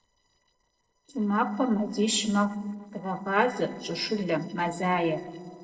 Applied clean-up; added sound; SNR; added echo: neural separator model SepFormer DNS4.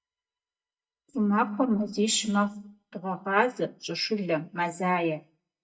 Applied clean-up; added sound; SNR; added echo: neural mask model DeepFilterNet 3.